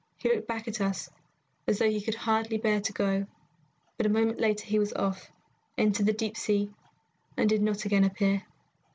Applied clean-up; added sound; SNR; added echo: none; none; none; none.